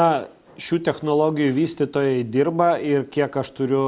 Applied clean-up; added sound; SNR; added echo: none; none; none; none.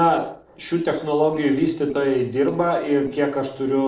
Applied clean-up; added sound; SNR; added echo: neural separator model SepFormer DNS4.